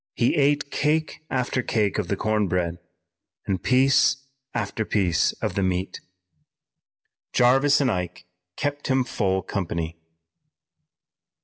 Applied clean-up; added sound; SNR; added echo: none; none; none; none.